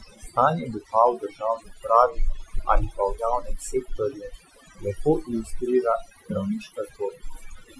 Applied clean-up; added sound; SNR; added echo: classical method Wiener filter.